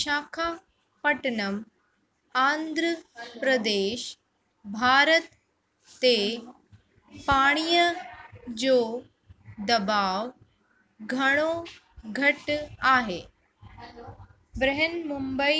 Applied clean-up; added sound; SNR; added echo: none; none; none; none.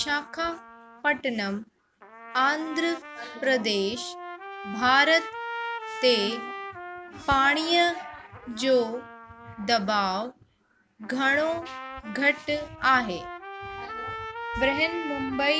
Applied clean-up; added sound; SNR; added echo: none; Trumpet; 12 dB; none.